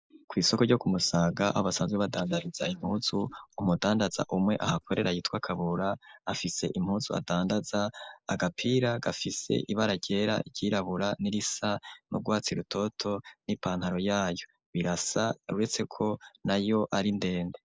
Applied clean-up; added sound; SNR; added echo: neural mask model Resemble Enhance denoiser.